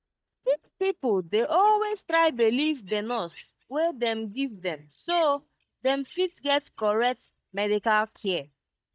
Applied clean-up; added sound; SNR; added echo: neural mask model DeepFilterNet 3.